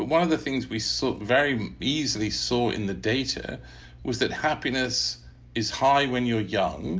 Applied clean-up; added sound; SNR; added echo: none; none; none; none.